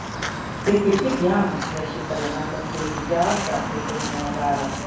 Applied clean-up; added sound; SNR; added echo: none; Walk, footsteps; 4 dB; reverberation time 0.7 s.